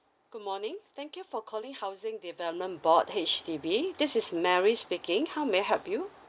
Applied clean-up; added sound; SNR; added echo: none; none; none; none.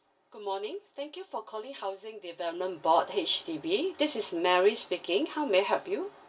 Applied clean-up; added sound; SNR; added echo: none; none; none; reverberation time 0.2 s.